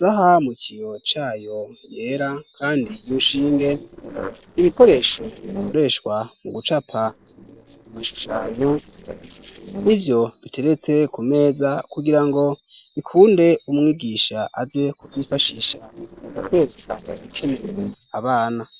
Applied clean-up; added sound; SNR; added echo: neural separator model SepFormer DNS4.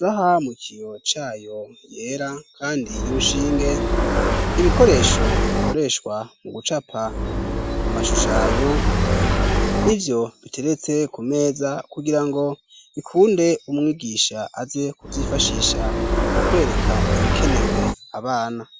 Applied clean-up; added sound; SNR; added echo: none; Motorcycle; -3 dB; none.